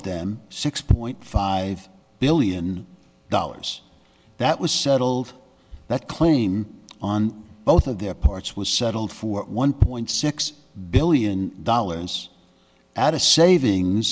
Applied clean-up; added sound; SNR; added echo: none; none; none; none.